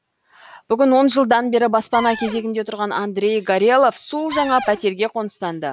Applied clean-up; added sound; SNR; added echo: none; Cupboard open or close; 11 dB; none.